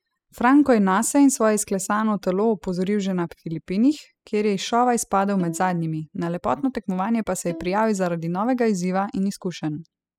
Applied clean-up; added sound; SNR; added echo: classical method spectral subtraction.